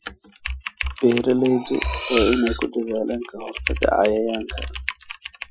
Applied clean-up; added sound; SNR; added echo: classical method Wiener filter.